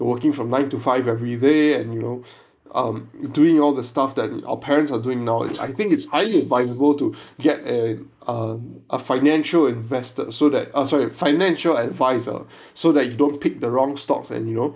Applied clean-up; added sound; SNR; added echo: neural mask model Resemble Enhance denoiser.